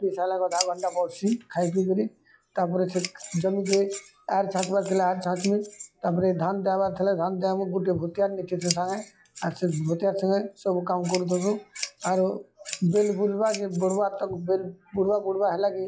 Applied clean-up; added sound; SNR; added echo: classical method log-MMSE.